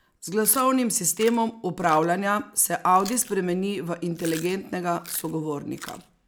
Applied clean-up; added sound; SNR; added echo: none; Chewing, mastication; 20 dB; none.